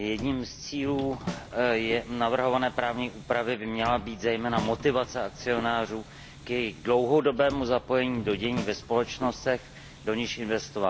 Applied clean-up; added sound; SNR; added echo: none; Subway, metro, underground + Snare drum; 13 dB; none.